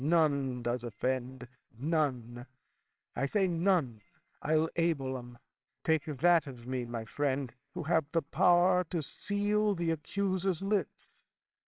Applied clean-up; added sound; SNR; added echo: neural separator model SepFormer WHAMR!.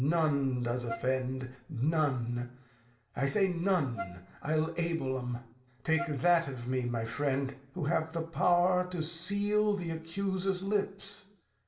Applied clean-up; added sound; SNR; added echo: none; Wind instrument, woodwind instrument; 12 dB; reverberation time 0.6 s.